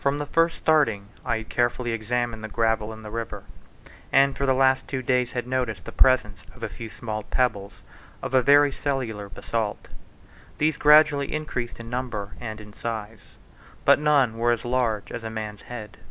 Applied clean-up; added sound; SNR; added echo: none; none; none; none.